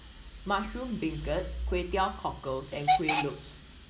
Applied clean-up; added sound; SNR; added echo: none; Hiss / Alarm / Train; 2 dB; none.